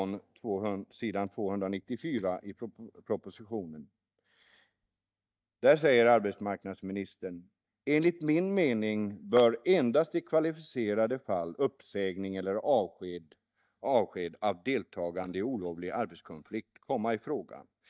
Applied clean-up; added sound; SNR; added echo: neural mask model DeepFilterNet 3.